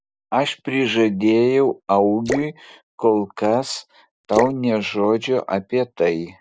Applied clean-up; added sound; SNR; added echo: none; Drip / Splash, splatter; 13 dB; none.